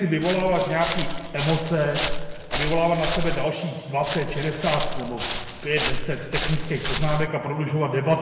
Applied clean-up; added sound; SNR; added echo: none; Walk, footsteps; 0 dB; reverberation time 1.7 s.